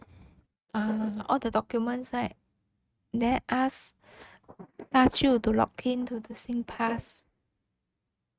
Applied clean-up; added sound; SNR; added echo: neural mask model RNNoise.